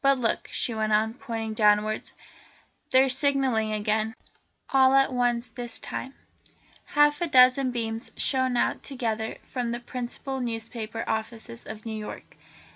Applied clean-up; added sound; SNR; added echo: none; none; none; none.